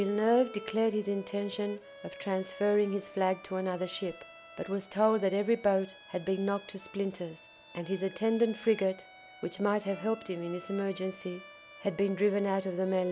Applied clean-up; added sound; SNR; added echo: none; Bowed string instrument; 19 dB; none.